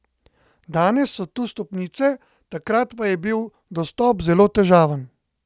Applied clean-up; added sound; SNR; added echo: none; none; none; none.